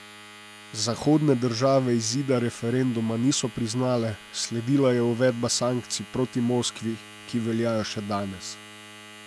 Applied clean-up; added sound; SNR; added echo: none; Domestic sounds, home sounds; 19 dB; none.